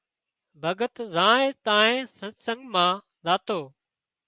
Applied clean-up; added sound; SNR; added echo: none; none; none; none.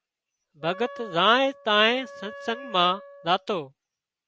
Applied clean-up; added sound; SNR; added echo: none; Wind instrument, woodwind instrument; 17 dB; none.